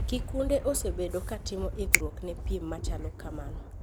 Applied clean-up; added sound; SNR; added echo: none; Finger snapping + Thunder; -1 dB; none.